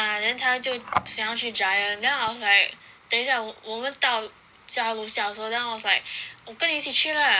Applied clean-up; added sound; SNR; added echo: none; Telephone; 11 dB; none.